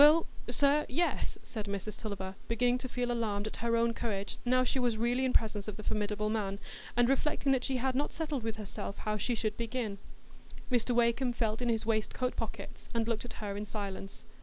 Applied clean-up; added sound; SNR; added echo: none; none; none; none.